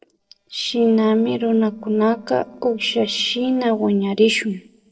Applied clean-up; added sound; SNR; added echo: neural separator model SepFormer DNS4.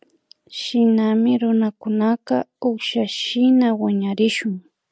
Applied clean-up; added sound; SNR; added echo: none; none; none; none.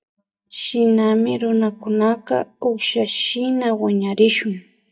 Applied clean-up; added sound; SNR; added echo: neural mask model DeepFilterNet 3.